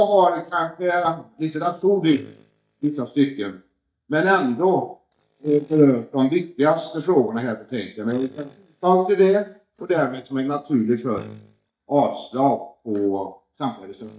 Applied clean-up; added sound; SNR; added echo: neural mask model DeepFilterNet 3.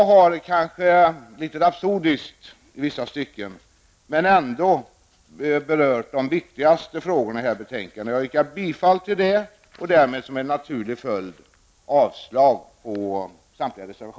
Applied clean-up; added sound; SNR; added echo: none; none; none; none.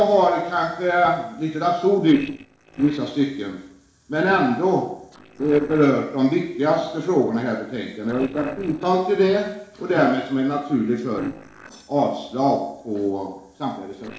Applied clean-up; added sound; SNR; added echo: neural separator model SepFormer DNS4.